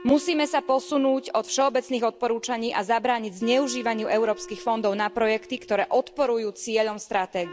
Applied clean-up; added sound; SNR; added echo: none; Wind instrument, woodwind instrument; 20 dB; none.